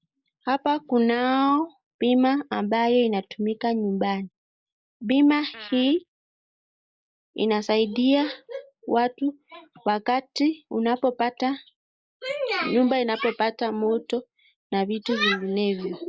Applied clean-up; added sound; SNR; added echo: neural mask model Resemble Enhance denoiser.